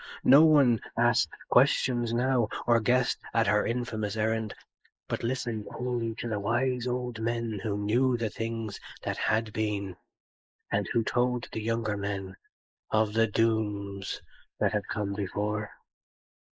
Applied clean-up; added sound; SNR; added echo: neural mask model Resemble Enhance denoiser.